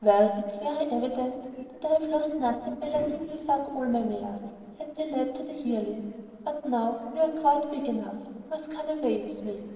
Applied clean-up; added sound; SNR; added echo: neural separator model SepFormer DNS4.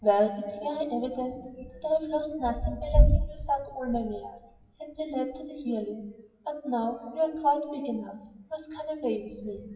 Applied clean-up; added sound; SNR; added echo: classical method WPE with log-MMSE.